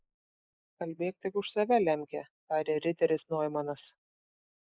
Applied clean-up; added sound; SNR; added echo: neural mask model Resemble Enhance denoiser.